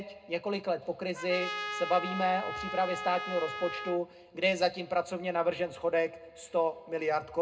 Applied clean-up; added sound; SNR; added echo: none; Trumpet; 7 dB; reverberation time 0.2 s.